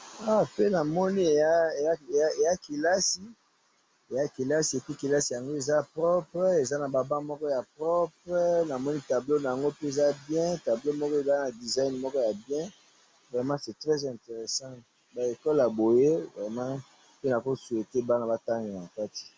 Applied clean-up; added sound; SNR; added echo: none; none; none; none.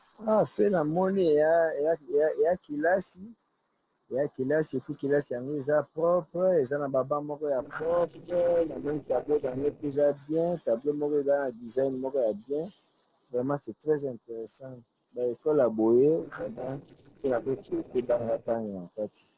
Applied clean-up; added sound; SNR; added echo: neural separator model SepFormer DNS4.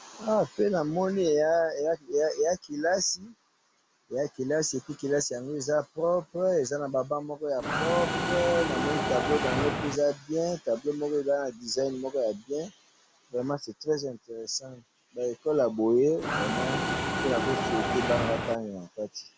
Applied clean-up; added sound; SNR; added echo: none; Mechanisms; 0 dB; none.